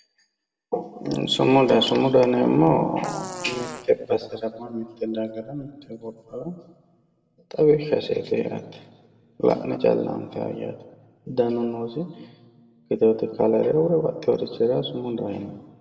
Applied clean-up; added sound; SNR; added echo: none; Fart; 14 dB; reverberation time 1.2 s.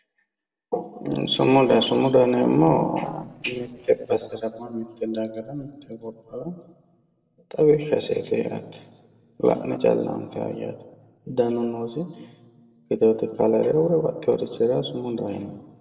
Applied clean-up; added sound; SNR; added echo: neural separator model SepFormer DNS4.